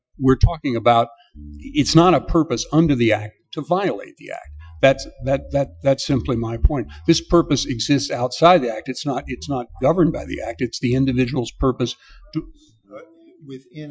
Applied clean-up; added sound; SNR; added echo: classical method Wiener filter.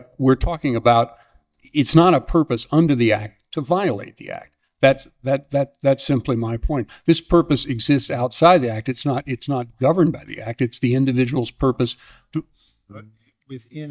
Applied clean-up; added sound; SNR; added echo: neural mask model DeepFilterNet 3.